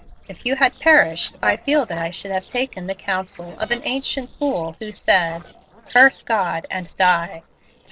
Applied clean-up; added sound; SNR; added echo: neural separator model SepFormer DNS4.